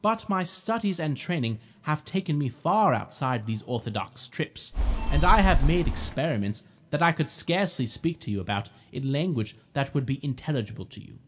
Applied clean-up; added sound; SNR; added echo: none; Telephone; -4 dB; reverberation time 1.1 s.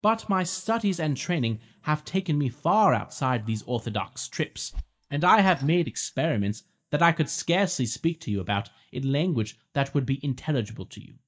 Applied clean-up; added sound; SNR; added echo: neural mask model DeepFilterNet 3.